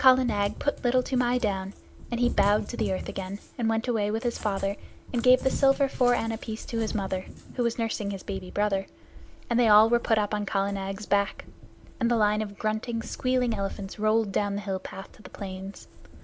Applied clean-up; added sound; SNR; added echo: none; Cat; 12 dB; none.